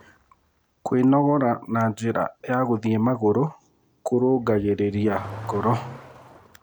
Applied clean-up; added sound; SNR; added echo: none; Accelerating, revving, vroom / Car; 18 dB; none.